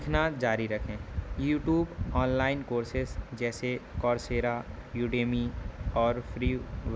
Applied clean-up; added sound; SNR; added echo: none; none; none; none.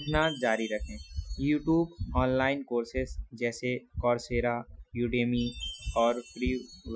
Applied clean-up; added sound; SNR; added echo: classical method Wiener filter.